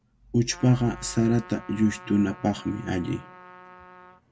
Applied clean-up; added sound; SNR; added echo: none; Trumpet; 20 dB; none.